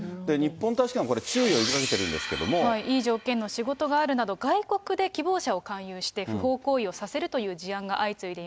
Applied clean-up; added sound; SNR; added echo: none; none; none; none.